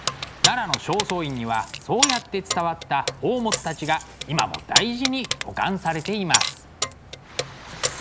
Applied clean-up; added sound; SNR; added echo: none; Keys jangling; 1 dB; none.